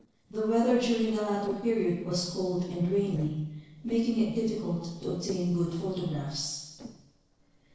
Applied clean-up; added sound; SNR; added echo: neural separator model SepFormer DNS4.